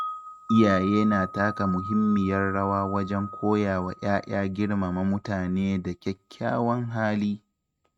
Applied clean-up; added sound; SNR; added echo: neural mask model RNNoise.